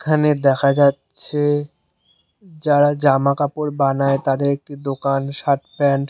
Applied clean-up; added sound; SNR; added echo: none; none; none; none.